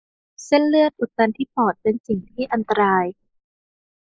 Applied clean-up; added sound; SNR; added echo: neural mask model Resemble Enhance denoiser.